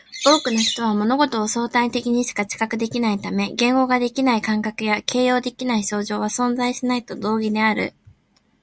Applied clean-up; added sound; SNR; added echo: none; Bird; 5 dB; none.